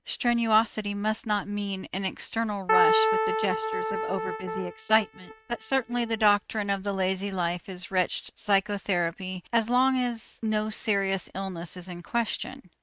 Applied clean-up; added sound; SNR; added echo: neural mask model RNNoise.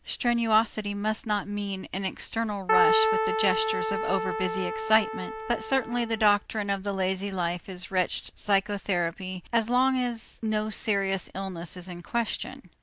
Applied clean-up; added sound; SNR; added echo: none; Keyboard (musical); 0 dB; none.